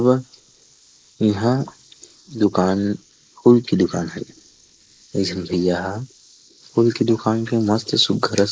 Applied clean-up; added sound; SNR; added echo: neural mask model Resemble Enhance denoiser.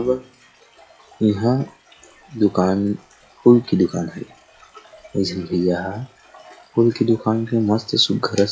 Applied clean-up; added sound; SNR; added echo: classical method log-MMSE.